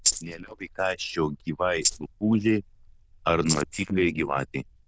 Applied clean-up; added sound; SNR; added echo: neural diffusion model UNIVERSE++.